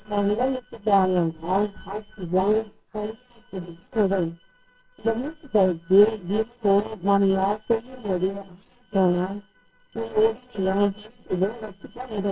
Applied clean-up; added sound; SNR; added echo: neural separator model SepFormer WHAMR!.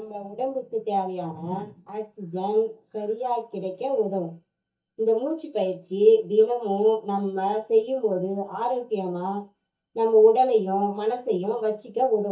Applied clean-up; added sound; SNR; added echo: neural mask model DeepFilterNet 3.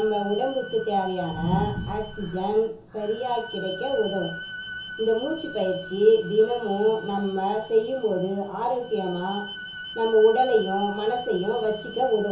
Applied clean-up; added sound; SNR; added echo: none; Bowed string instrument; 15 dB; reverberation time 0.7 s.